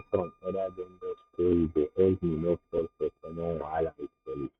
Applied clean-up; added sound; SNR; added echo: neural mask model RNNoise.